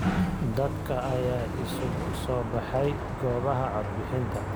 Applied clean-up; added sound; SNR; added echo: none; Sliding door; 1 dB; none.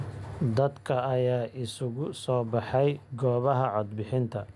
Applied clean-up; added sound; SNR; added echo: none; none; none; none.